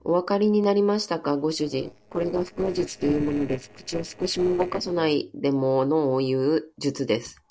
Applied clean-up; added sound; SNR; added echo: neural separator model SepFormer DNS4.